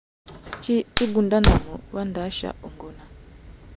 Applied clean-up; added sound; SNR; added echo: none; Fire; 1 dB; none.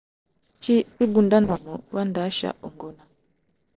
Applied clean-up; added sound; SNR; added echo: neural separator model SepFormer DNS4.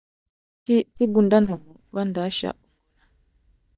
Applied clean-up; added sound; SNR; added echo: neural mask model DeepFilterNet 3.